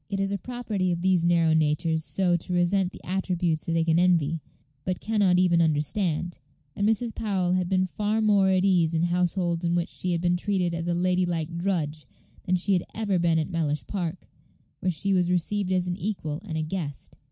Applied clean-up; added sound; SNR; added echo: none; none; none; none.